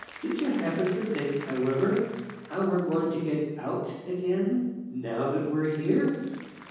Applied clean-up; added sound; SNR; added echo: none; Applause / Crowd; 18 dB; reverberation time 1.3 s.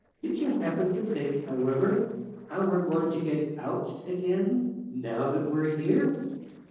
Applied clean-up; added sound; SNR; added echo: neural separator model SepFormer DNS4.